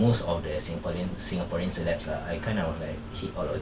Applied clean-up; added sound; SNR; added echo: none; Rain; 17 dB; none.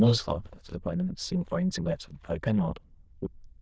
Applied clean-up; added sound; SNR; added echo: neural diffusion model UNIVERSE++.